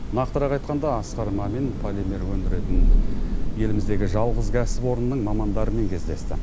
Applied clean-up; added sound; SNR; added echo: none; Thunder / Rain; -3 dB; none.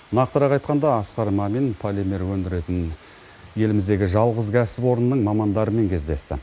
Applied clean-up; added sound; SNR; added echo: none; none; none; none.